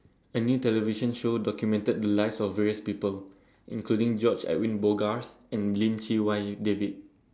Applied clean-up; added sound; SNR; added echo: none; none; none; none.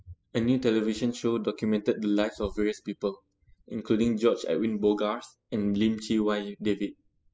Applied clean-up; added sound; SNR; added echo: classical method spectral subtraction.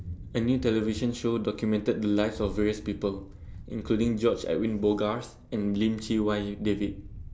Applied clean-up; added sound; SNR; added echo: none; Thunder; 14 dB; none.